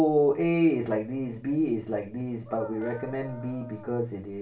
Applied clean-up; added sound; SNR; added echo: none; Dog; 17 dB; reverberation time 0.3 s.